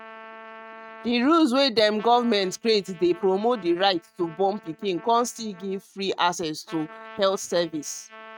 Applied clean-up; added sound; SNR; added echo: neural mask model RNNoise.